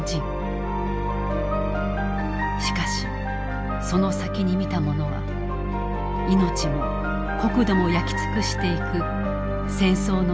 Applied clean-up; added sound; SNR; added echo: none; none; none; none.